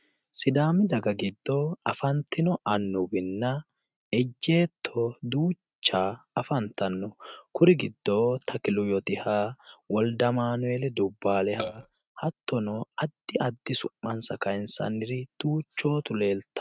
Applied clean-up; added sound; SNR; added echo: neural mask model RNNoise.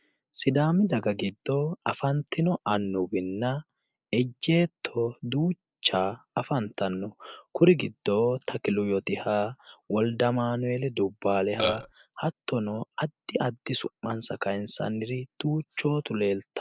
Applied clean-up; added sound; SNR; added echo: neural mask model Resemble Enhance denoiser.